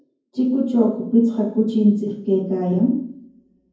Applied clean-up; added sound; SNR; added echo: none; none; none; reverberation time 0.9 s.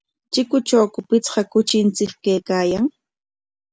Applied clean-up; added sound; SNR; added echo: none; none; none; none.